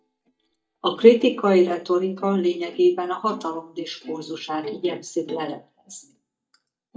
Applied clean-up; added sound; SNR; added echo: neural mask model DeepFilterNet 3.